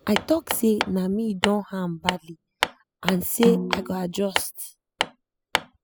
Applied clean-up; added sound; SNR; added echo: classical method spectral subtraction.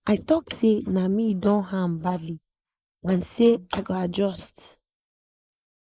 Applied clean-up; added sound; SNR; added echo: neural mask model Resemble Enhance denoiser.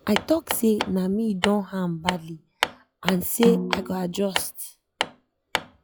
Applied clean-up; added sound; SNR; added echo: classical method log-MMSE.